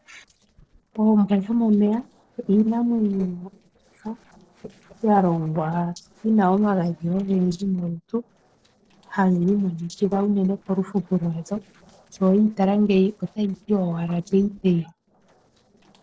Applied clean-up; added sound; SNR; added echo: neural separator model SepFormer DNS4.